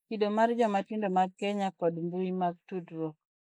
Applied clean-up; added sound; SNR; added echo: neural mask model Resemble Enhance denoiser.